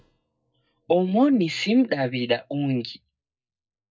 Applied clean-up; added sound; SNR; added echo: neural mask model DeepFilterNet 3.